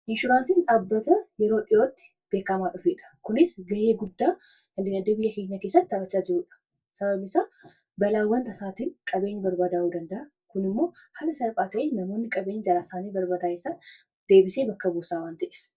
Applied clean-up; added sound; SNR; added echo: neural mask model DeepFilterNet 3.